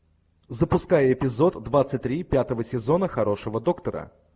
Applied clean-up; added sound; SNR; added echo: none; none; none; none.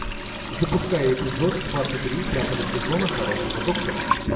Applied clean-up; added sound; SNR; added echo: none; Sink (filling or washing) / Water tap, faucet; 2 dB; reverberation time 0.7 s.